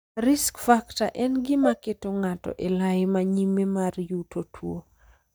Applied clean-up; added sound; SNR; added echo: neural mask model DeepFilterNet 3.